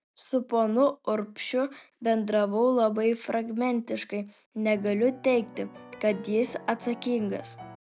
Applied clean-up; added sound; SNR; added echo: none; Piano; 18 dB; none.